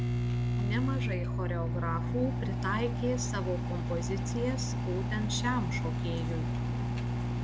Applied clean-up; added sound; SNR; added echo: none; Microwave oven; -5 dB; none.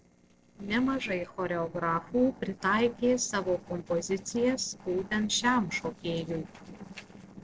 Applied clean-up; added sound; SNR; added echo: neural separator model SepFormer DNS4.